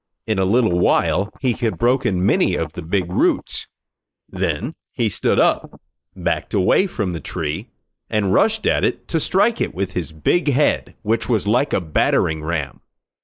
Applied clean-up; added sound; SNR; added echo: neural mask model Resemble Enhance denoiser.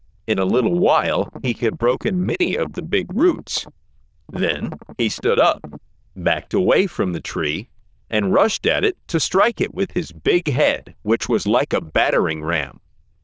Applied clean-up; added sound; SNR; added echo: neural diffusion model UNIVERSE++.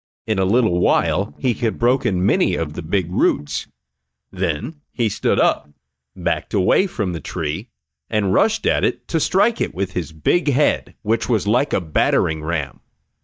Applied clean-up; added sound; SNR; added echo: neural mask model DeepFilterNet 3.